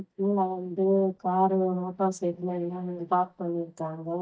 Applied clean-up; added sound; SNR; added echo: neural mask model DeepFilterNet 3.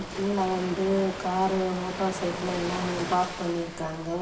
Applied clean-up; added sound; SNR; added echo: none; Ocean; 9 dB; reverberation time 2.0 s.